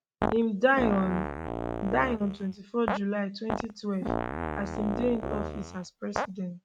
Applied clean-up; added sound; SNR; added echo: neural mask model RNNoise.